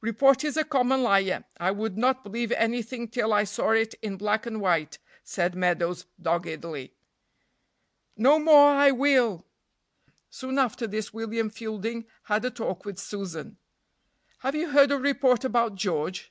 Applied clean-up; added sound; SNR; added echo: none; none; none; none.